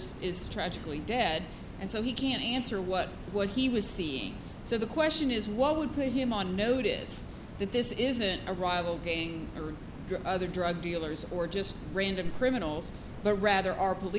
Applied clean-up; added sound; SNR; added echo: none; Clock; 18 dB; none.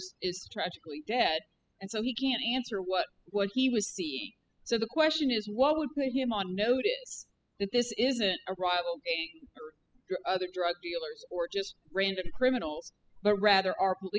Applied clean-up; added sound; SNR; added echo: classical method spectral subtraction.